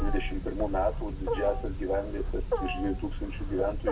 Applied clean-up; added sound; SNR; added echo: none; Wild animals; -1 dB; reverberation time 0.4 s.